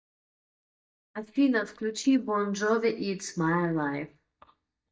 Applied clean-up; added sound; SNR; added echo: neural mask model DeepFilterNet 3.